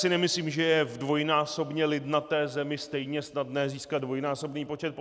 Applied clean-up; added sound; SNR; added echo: none; none; none; none.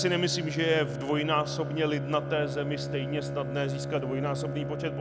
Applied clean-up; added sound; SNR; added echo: none; Bowed string instrument; 4 dB; none.